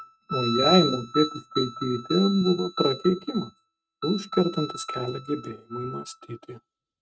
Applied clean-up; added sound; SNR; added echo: neural mask model RNNoise.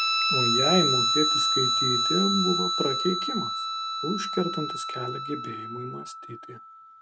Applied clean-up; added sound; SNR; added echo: none; Guitar; -3 dB; none.